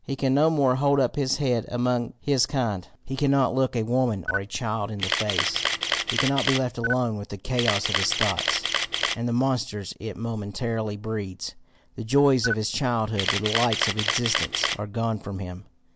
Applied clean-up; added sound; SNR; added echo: none; Camera; 2 dB; none.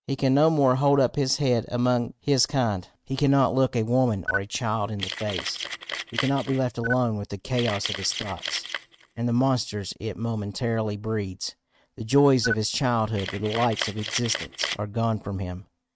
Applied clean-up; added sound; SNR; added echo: neural mask model RNNoise.